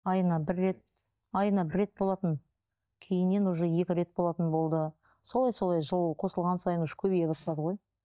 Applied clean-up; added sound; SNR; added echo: neural mask model DeepFilterNet 3.